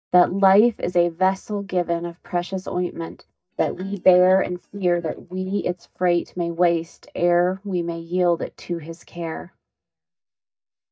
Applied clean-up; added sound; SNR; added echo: neural mask model DeepFilterNet 3.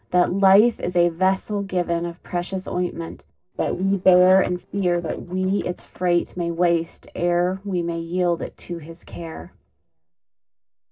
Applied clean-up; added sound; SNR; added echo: neural separator model SepFormer DNS4.